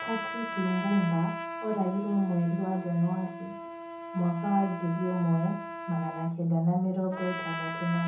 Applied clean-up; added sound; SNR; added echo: none; Trumpet; 9 dB; reverberation time 0.6 s.